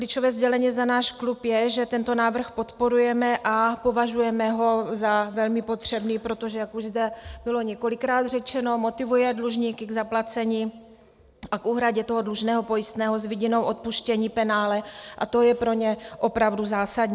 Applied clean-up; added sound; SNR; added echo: none; none; none; none.